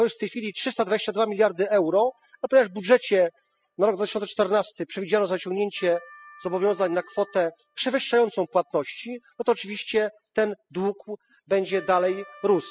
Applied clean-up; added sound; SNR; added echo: classical method spectral subtraction.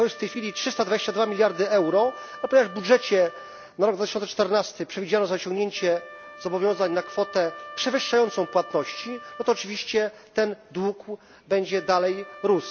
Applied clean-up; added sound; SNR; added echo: none; Wind instrument, woodwind instrument; 18 dB; none.